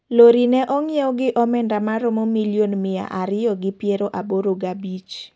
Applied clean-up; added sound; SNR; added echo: none; none; none; none.